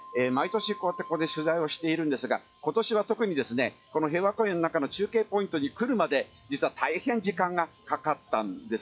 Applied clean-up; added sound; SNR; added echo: classical method log-MMSE.